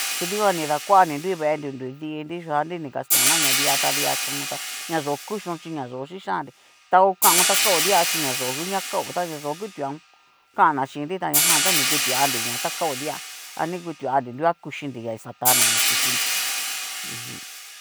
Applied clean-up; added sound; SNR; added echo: none; Hi-hat; 0 dB; none.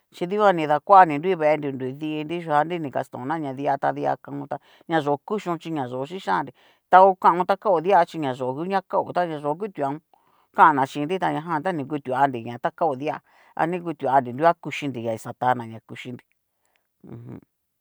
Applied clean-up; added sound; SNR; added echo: none; none; none; none.